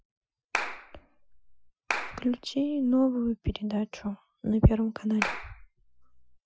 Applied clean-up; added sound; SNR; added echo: classical method Wiener filter.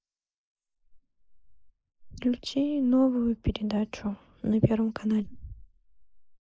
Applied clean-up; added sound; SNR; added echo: neural mask model Resemble Enhance denoiser.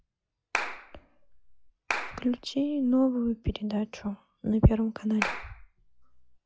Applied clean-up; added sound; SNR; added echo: classical method log-MMSE.